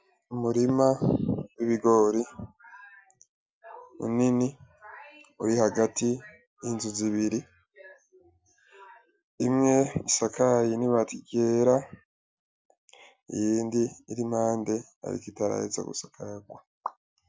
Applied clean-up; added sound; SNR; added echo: none; none; none; none.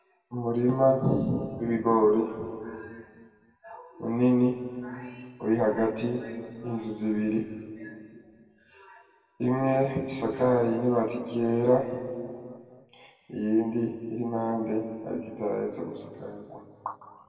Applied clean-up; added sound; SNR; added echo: none; none; none; reverberation time 2.0 s.